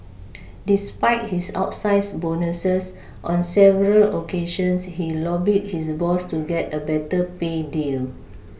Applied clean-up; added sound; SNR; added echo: none; none; none; none.